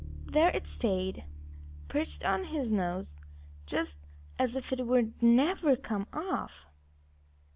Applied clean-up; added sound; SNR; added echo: none; Bass guitar; 14 dB; none.